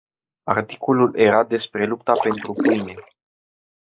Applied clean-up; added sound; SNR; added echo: neural mask model Resemble Enhance denoiser.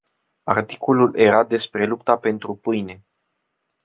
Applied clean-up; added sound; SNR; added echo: none; none; none; none.